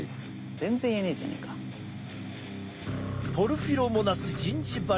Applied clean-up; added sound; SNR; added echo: none; none; none; none.